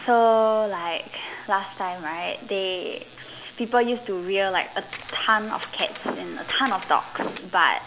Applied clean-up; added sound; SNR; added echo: none; Camera; 16 dB; none.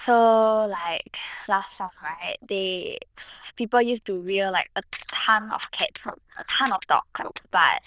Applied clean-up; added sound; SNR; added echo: neural diffusion model UNIVERSE++.